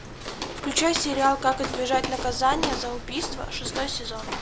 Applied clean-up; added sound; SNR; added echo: none; Walk, footsteps; 6 dB; none.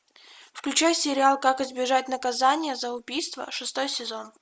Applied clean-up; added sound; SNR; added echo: none; none; none; none.